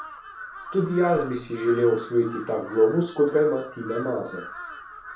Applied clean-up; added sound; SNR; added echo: none; Crow; 14 dB; reverberation time 0.3 s.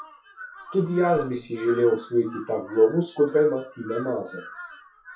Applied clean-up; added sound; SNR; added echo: classical method WPE with log-MMSE.